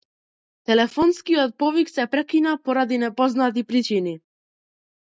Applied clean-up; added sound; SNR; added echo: none; none; none; none.